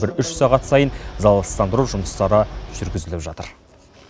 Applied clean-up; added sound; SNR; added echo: none; none; none; none.